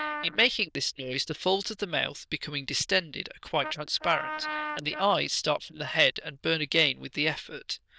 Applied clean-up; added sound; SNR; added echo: neural diffusion model UNIVERSE++.